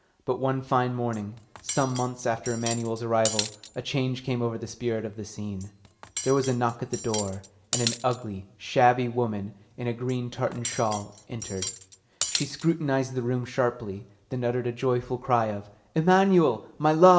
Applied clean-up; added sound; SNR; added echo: none; Cutlery, silverware; 10 dB; reverberation time 0.6 s.